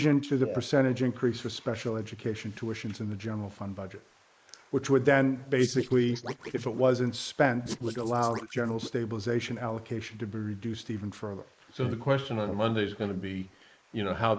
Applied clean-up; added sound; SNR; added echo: neural mask model Resemble Enhance denoiser.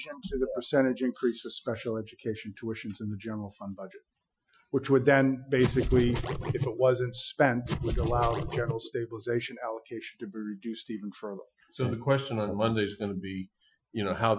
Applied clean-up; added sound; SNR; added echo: classical method Wiener filter.